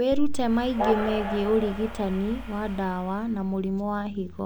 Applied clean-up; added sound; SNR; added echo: none; Train; 10 dB; none.